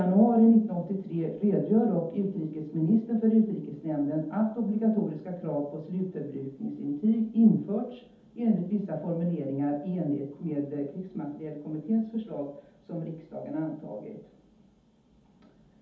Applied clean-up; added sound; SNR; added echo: none; none; none; reverberation time 0.6 s.